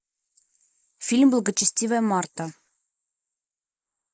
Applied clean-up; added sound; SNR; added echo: neural mask model Resemble Enhance denoiser.